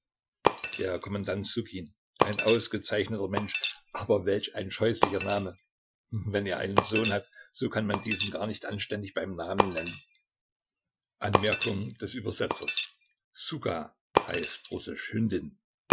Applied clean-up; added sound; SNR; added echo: classical method Wiener filter.